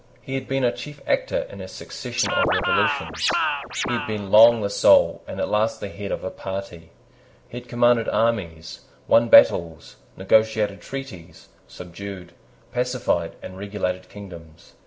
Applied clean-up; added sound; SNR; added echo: none; Scratching (performance technique); 2 dB; none.